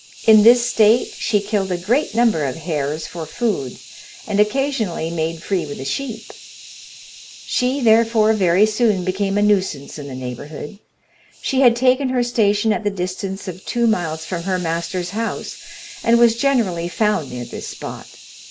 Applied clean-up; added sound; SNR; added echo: none; Hiss; 20 dB; none.